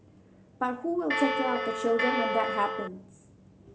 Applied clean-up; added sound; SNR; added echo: none; Bell; -1 dB; none.